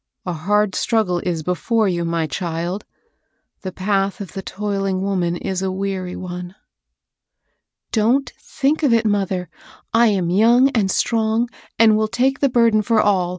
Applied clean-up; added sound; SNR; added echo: none; none; none; none.